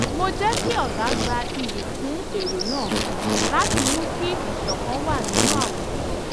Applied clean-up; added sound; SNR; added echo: none; Insect; -3 dB; none.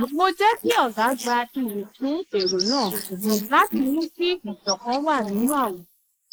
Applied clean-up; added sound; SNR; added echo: neural mask model Resemble Enhance denoiser.